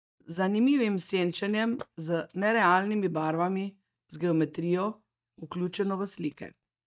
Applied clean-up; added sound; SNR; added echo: neural mask model DeepFilterNet 3.